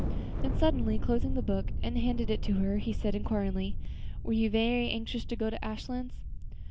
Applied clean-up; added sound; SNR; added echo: none; Thunder; -1 dB; none.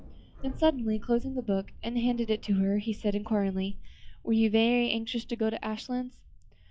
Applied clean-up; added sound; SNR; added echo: classical method log-MMSE.